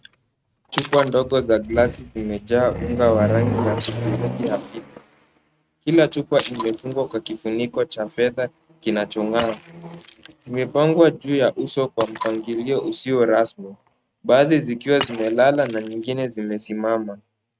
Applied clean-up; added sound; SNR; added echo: neural mask model RNNoise.